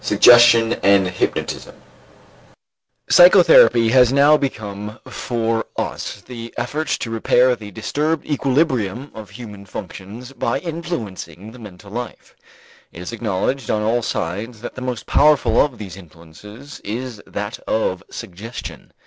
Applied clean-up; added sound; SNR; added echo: none; none; none; none.